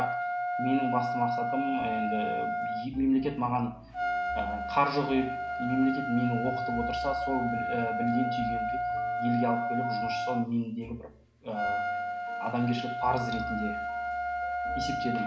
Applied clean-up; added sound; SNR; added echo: none; Trumpet; 1 dB; reverberation time 1.2 s.